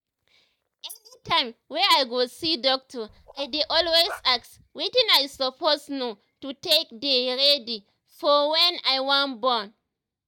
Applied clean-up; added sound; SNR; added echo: neural mask model DeepFilterNet 3.